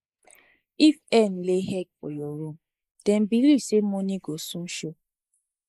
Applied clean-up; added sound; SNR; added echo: neural mask model Resemble Enhance denoiser.